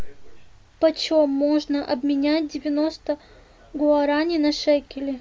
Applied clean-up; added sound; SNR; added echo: none; none; none; none.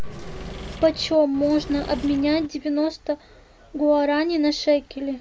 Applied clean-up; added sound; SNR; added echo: none; Engine / Mechanisms; 13 dB; none.